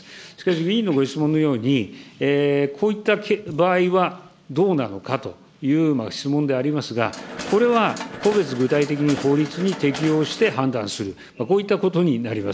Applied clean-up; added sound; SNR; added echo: none; Mechanisms; 12 dB; none.